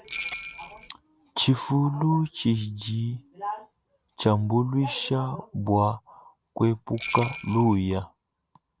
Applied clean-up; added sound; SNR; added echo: none; Bell; 10 dB; none.